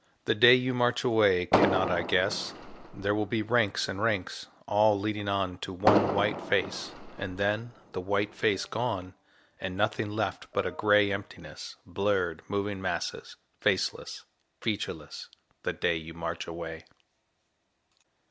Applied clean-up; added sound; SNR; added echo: none; Fireworks; 2 dB; none.